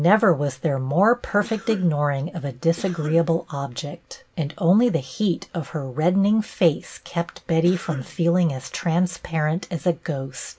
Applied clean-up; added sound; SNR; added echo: none; Cough; 19 dB; none.